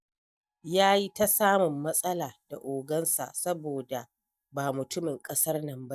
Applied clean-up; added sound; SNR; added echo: neural mask model DeepFilterNet 3.